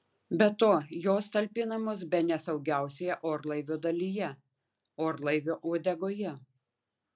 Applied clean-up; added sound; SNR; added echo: none; none; none; none.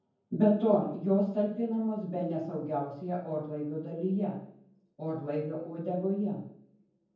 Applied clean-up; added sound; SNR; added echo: none; none; none; reverberation time 0.9 s.